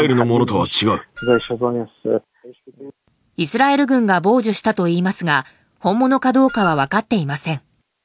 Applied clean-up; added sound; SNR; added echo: none; Wind instrument, woodwind instrument; 12 dB; none.